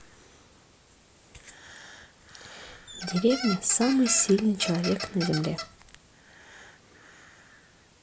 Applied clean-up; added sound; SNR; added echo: none; Squeak; 8 dB; none.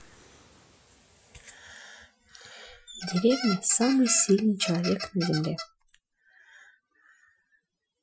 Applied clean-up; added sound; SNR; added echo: classical method Wiener filter.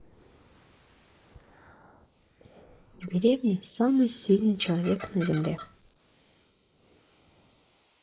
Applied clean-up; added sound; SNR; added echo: neural mask model Resemble Enhance denoiser.